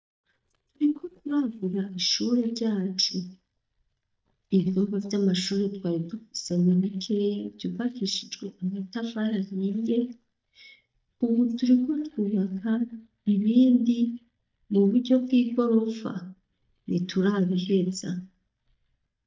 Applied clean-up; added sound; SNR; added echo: neural mask model DeepFilterNet 3.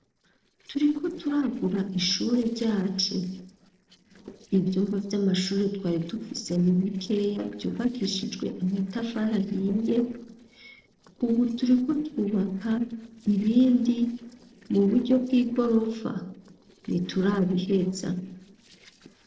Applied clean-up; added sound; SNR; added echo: neural separator model SepFormer DNS4.